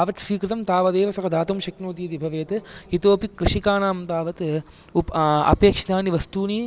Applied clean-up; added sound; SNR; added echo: none; none; none; none.